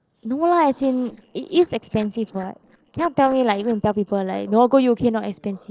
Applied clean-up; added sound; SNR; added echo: neural separator model SepFormer DNS4.